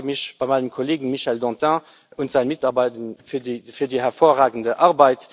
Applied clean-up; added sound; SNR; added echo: none; none; none; none.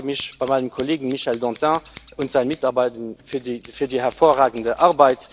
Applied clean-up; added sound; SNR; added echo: none; Scissors; 13 dB; none.